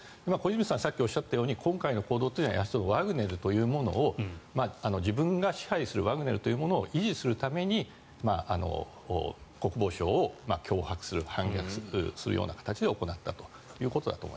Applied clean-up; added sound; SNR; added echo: none; none; none; none.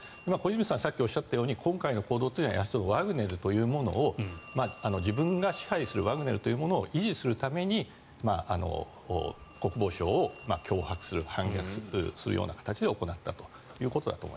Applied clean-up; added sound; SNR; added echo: none; Telephone; 17 dB; none.